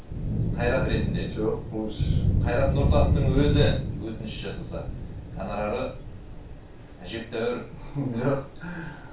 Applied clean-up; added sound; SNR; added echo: none; Thunder / Rain; -2 dB; reverberation time 0.3 s.